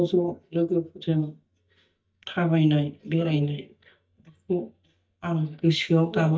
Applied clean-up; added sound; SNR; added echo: neural mask model DeepFilterNet 3.